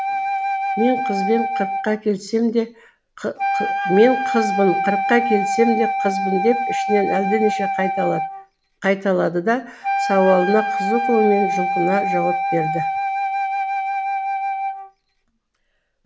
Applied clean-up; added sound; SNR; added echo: none; Wind instrument, woodwind instrument; 1 dB; none.